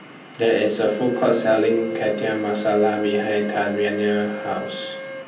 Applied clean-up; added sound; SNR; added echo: none; Wind instrument, woodwind instrument; 12 dB; reverberation time 0.6 s.